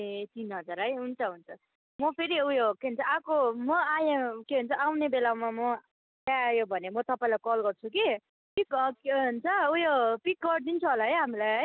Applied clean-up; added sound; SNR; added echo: none; none; none; none.